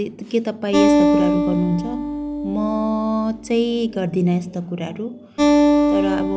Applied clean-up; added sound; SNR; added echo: none; Acoustic guitar; -2 dB; none.